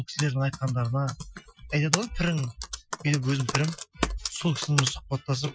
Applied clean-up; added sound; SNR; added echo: classical method Wiener filter.